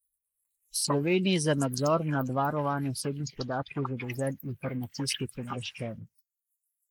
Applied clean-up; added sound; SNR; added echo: neural mask model Resemble Enhance denoiser.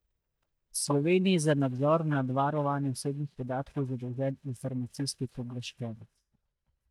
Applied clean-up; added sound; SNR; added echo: neural mask model DeepFilterNet 3.